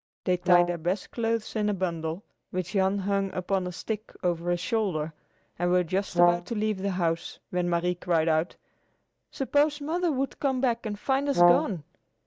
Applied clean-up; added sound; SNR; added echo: neural mask model DeepFilterNet 3.